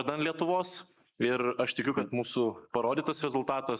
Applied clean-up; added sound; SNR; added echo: neural mask model Resemble Enhance denoiser.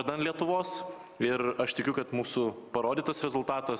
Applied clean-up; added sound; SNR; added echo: none; none; none; none.